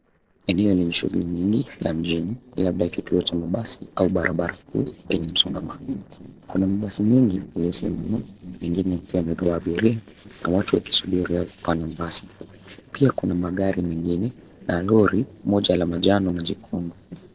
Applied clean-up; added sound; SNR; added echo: neural separator model SepFormer DNS4.